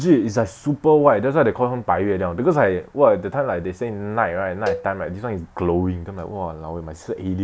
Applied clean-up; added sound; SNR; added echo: none; Cowbell; 13 dB; none.